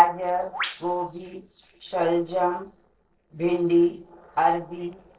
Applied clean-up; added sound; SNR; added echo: neural separator model SepFormer DNS4.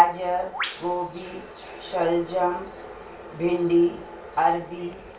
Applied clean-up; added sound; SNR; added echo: none; Bird; 17 dB; reverberation time 0.3 s.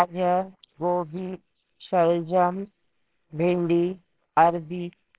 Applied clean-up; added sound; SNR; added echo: neural separator model SepFormer WHAMR!.